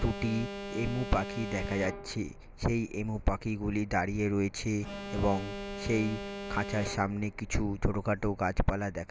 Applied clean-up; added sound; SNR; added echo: none; Alarm; 11 dB; none.